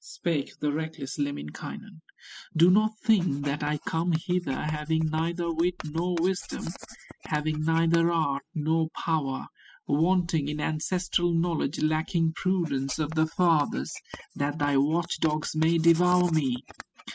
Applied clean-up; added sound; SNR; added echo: classical method spectral subtraction.